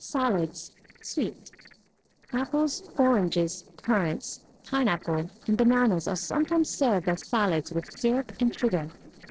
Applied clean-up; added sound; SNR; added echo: neural separator model SepFormer DNS4.